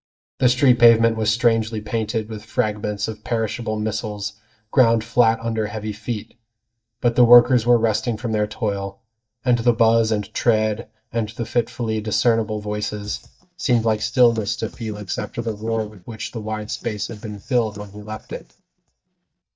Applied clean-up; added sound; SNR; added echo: neural mask model DeepFilterNet 3.